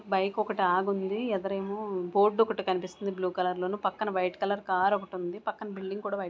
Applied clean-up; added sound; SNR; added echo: none; none; none; none.